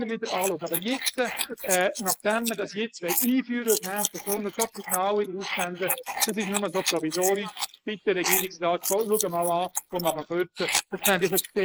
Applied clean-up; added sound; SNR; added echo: neural mask model Resemble Enhance denoiser.